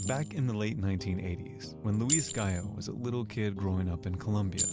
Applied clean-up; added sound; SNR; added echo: none; Chink, clink; 7 dB; none.